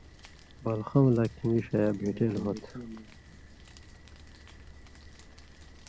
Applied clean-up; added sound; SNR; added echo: none; Rain; 19 dB; none.